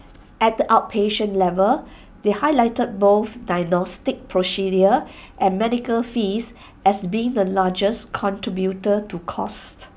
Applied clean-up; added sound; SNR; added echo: none; none; none; none.